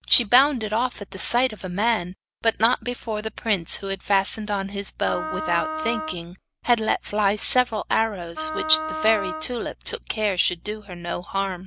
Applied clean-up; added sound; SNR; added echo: none; Wind instrument, woodwind instrument; 7 dB; none.